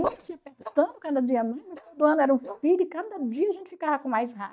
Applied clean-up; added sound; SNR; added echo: neural mask model DeepFilterNet 3.